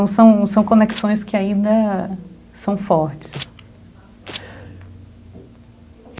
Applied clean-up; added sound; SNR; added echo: none; Domestic sounds, home sounds; 16 dB; none.